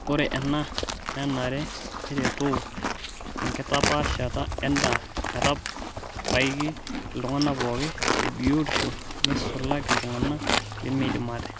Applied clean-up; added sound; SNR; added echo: none; Livestock, farm animals, working animals; 1 dB; none.